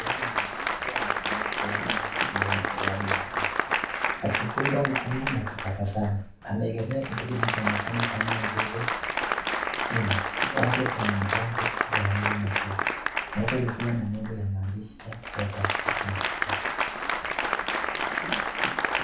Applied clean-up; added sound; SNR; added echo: none; Applause; -3 dB; reverberation time 0.6 s.